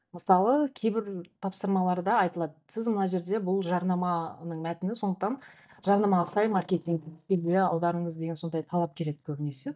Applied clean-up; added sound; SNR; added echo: neural mask model DeepFilterNet 3.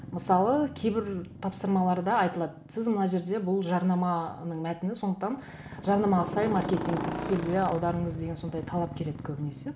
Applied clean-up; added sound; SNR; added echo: none; Motorcycle; 10 dB; none.